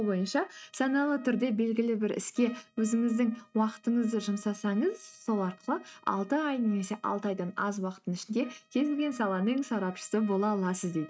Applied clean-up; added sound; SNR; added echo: neural mask model RNNoise.